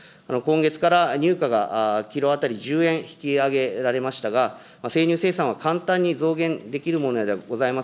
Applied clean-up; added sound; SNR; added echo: none; none; none; none.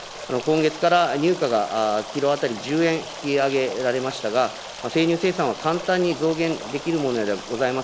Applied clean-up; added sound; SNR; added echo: none; Stream; 13 dB; none.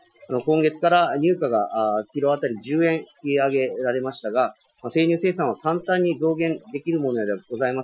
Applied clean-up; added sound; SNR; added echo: classical method Wiener filter.